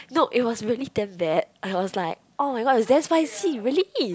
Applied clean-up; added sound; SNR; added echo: none; none; none; none.